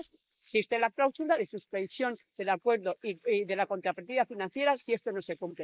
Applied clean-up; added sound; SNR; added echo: neural mask model Resemble Enhance denoiser.